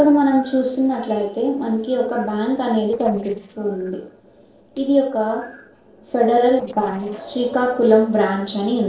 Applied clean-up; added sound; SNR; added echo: neural separator model SepFormer DNS4.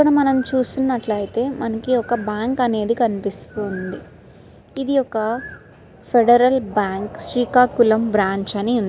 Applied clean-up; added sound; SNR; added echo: none; none; none; none.